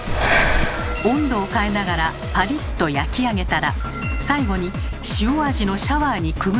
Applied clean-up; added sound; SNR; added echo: none; Breathing; 1 dB; none.